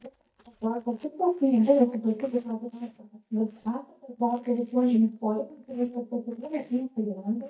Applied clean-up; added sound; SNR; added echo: neural mask model DeepFilterNet 3.